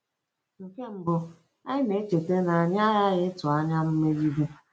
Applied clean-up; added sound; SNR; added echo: none; none; none; none.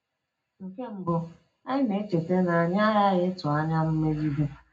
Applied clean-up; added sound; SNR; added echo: none; none; none; reverberation time 0.3 s.